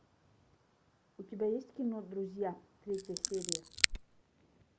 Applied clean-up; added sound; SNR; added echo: none; Scissors; -5 dB; none.